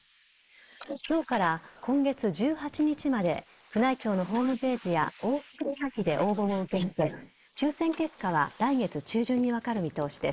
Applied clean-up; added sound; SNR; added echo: neural mask model Resemble Enhance denoiser.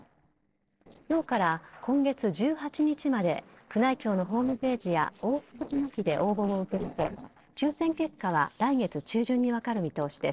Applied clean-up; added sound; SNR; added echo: neural separator model SepFormer DNS4.